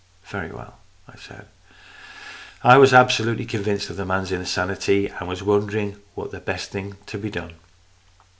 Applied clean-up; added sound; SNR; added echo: none; none; none; none.